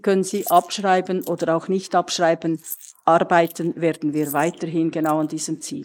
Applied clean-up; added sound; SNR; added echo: neural mask model Resemble Enhance denoiser.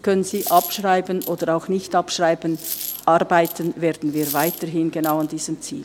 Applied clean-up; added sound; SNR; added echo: none; Coin (dropping); 13 dB; none.